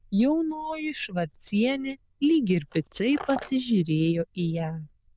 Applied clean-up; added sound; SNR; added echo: neural diffusion model UNIVERSE++.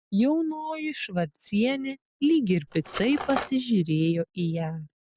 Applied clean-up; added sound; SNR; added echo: none; Cutlery, silverware; 9 dB; none.